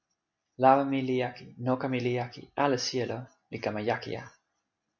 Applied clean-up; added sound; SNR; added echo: none; none; none; none.